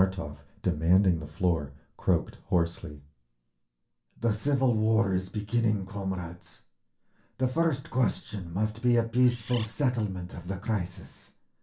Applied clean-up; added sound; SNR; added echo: none; Bird; 15 dB; reverberation time 0.3 s.